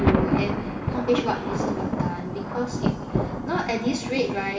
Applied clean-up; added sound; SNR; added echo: none; Thunder; -2 dB; reverberation time 2.5 s.